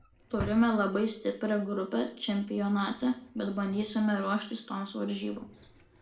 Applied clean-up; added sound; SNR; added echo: none; Drawer open or close; 18 dB; reverberation time 0.4 s.